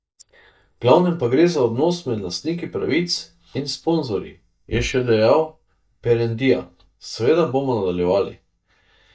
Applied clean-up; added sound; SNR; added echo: neural mask model DeepFilterNet 3.